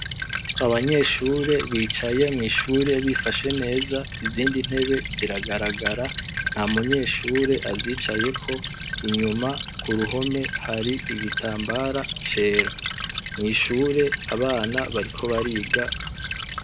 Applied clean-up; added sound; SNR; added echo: none; Stream / Trickle, dribble; 3 dB; none.